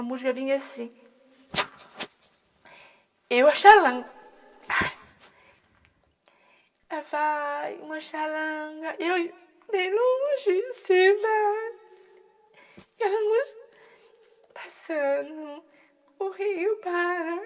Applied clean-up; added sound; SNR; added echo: none; none; none; reverberation time 1.9 s.